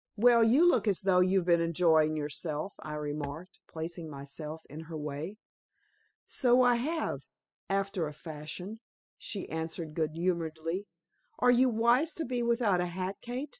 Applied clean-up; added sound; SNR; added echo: classical method spectral subtraction.